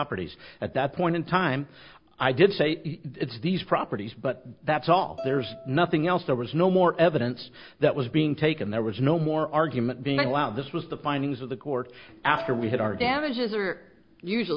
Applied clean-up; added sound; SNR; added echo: none; Bowed string instrument; 17 dB; none.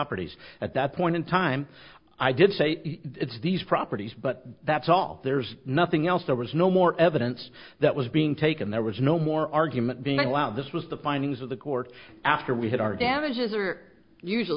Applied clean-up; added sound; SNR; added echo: none; none; none; none.